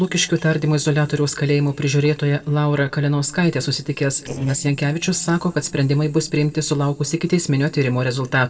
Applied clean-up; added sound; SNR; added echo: neural separator model SepFormer DNS4.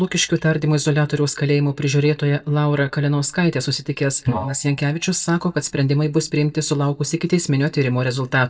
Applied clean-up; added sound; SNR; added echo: neural mask model DeepFilterNet 3.